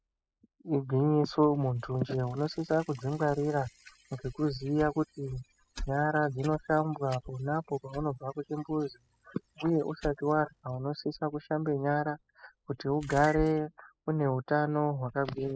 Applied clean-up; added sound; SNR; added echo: classical method spectral subtraction.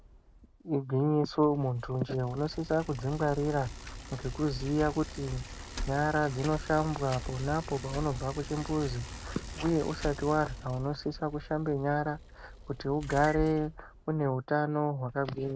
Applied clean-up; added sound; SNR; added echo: none; Bicycle; 11 dB; none.